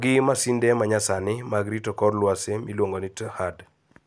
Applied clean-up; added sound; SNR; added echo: none; none; none; none.